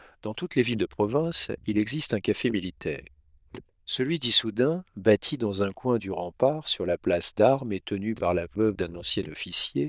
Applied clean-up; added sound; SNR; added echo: neural diffusion model UNIVERSE++.